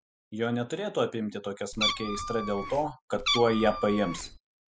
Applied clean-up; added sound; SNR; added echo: none; Meow; 3 dB; none.